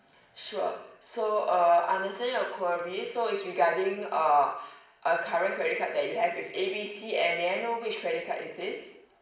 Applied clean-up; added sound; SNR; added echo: none; none; none; reverberation time 0.7 s.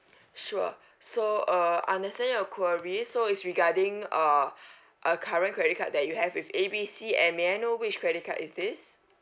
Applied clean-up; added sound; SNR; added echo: none; none; none; none.